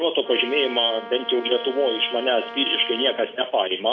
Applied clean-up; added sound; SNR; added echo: none; Brass instrument; 14 dB; none.